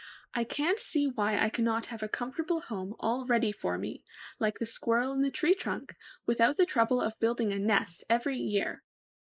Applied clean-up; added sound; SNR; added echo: neural mask model Resemble Enhance denoiser.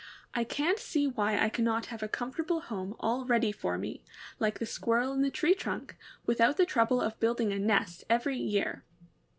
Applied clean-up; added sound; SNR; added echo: none; none; none; none.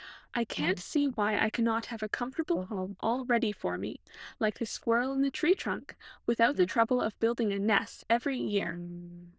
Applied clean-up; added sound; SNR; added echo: neural diffusion model UNIVERSE++.